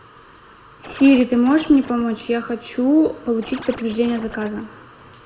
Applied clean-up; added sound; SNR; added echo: none; Scratching (performance technique); 18 dB; reverberation time 0.5 s.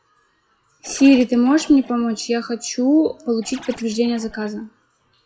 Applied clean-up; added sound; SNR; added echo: classical method WPE with log-MMSE.